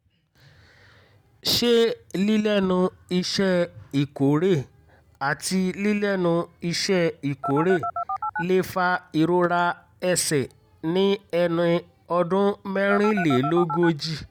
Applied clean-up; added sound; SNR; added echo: none; Telephone; 5 dB; none.